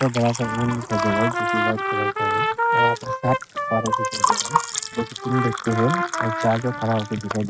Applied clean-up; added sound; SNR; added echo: neural mask model RNNoise.